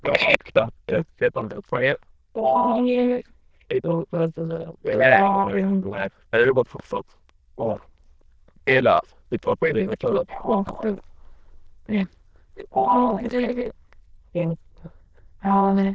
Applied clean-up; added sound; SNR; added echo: neural diffusion model UNIVERSE++.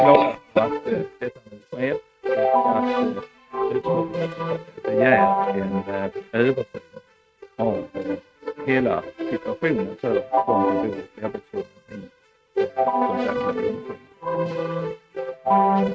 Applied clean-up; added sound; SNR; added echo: neural mask model RNNoise.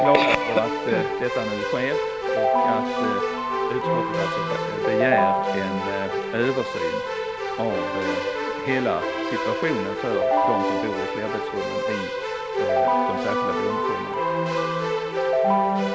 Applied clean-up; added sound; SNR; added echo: none; Keyboard (musical); -5 dB; none.